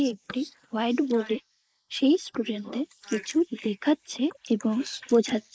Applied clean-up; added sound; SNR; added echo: neural mask model Resemble Enhance denoiser.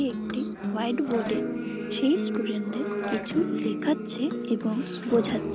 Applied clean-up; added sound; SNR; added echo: none; Acoustic guitar; 2 dB; none.